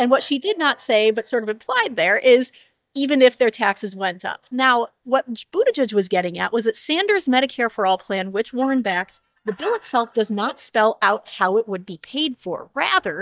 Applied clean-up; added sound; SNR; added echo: neural mask model DeepFilterNet 3.